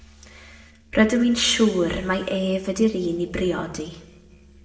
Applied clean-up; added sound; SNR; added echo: neural separator model SepFormer DNS4.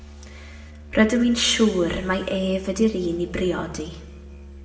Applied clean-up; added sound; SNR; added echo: none; Musical instrument; 17 dB; reverberation time 1.2 s.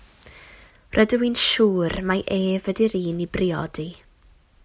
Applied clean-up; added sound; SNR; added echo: none; none; none; none.